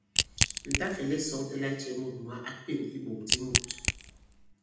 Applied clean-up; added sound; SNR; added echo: none; Crack / Crushing; -5 dB; reverberation time 0.8 s.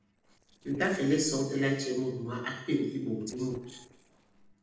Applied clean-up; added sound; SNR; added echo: neural separator model SepFormer DNS4.